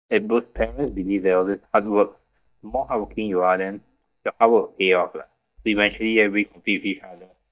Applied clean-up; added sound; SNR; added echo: neural mask model DeepFilterNet 3.